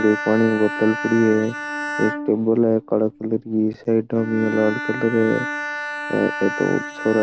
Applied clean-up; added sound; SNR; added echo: none; Bowed string instrument; 8 dB; none.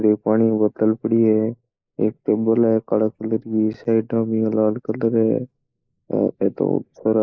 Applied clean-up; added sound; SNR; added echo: neural mask model Resemble Enhance denoiser.